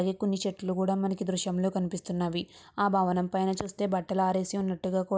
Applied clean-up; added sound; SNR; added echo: none; none; none; none.